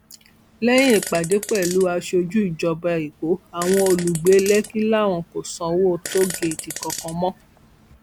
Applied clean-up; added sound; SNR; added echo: none; Fart; 13 dB; none.